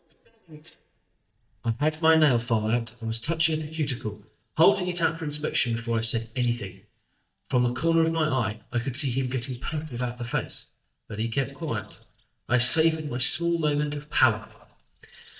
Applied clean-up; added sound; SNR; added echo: neural mask model DeepFilterNet 3.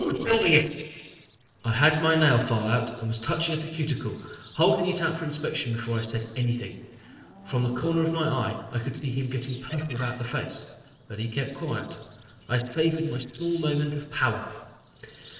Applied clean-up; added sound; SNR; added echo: neural separator model SepFormer DNS4.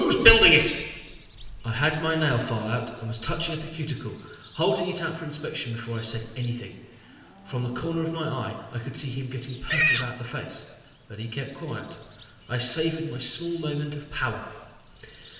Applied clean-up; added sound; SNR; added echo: none; Livestock, farm animals, working animals; 11 dB; reverberation time 1.3 s.